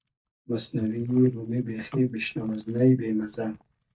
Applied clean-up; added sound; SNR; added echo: neural mask model DeepFilterNet 3.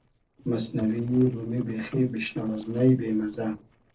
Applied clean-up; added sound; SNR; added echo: neural separator model SepFormer DNS4.